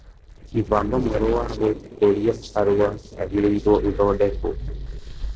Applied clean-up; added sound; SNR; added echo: neural separator model SepFormer DNS4.